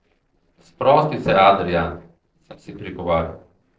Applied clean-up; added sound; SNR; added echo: neural separator model SepFormer DNS4.